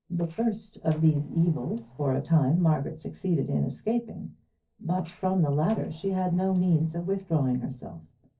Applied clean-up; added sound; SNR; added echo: neural separator model SepFormer DNS4.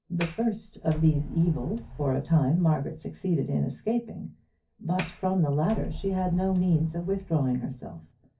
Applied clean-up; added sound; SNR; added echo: none; Sliding door; 13 dB; reverberation time 0.3 s.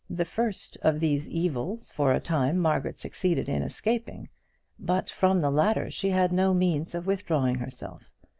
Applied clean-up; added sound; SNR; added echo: none; none; none; none.